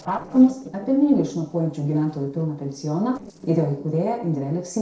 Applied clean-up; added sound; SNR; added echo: neural separator model SepFormer DNS4.